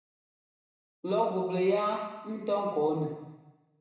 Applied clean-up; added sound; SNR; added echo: none; none; none; reverberation time 1.0 s.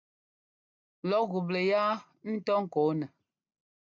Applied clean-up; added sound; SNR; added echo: none; none; none; none.